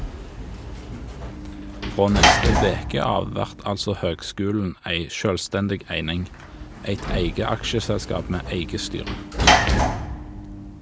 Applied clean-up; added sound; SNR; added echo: none; Sliding door / Slam; -1 dB; none.